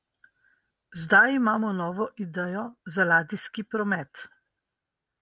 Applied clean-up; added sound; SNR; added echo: none; none; none; none.